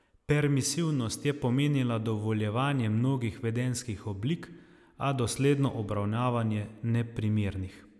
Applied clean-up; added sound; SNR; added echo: none; none; none; none.